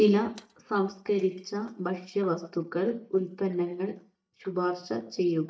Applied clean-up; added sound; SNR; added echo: neural mask model DeepFilterNet 3.